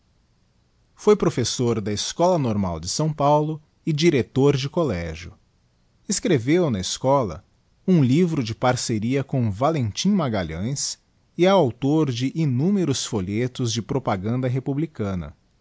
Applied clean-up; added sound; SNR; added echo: none; none; none; none.